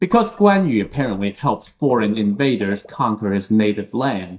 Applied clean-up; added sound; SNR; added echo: neural mask model DeepFilterNet 3.